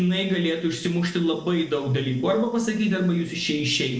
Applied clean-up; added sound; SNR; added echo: neural separator model SepFormer DNS4.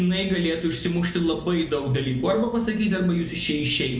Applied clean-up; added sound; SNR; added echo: none; Fire; 20 dB; reverberation time 0.5 s.